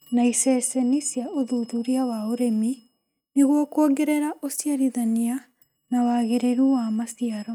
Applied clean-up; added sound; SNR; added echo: neural mask model RNNoise.